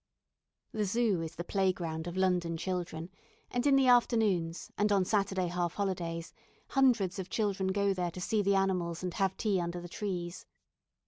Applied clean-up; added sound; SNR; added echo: none; none; none; none.